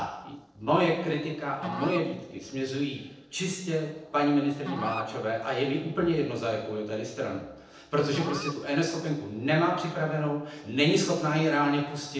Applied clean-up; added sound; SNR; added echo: neural separator model SepFormer DNS4.